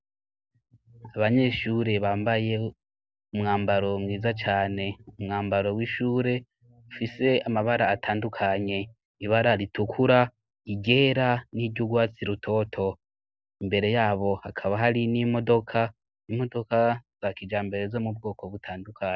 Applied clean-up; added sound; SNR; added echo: none; none; none; none.